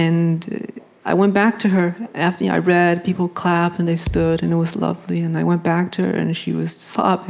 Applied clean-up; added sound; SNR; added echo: none; Thump, thud; 13 dB; none.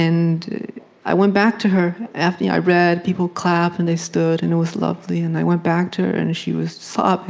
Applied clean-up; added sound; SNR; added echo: none; none; none; none.